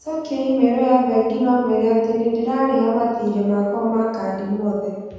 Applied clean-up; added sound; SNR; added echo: none; none; none; reverberation time 1.2 s.